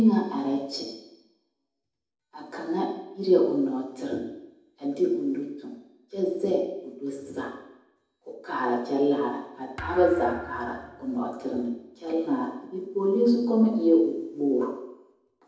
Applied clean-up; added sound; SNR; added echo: none; Thump, thud; 16 dB; reverberation time 0.8 s.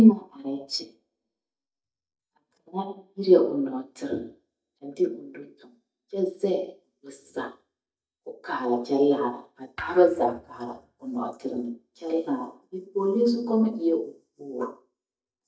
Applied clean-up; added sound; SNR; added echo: neural mask model DeepFilterNet 3.